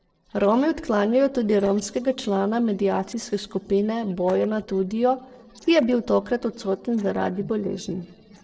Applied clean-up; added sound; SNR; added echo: neural separator model SepFormer DNS4.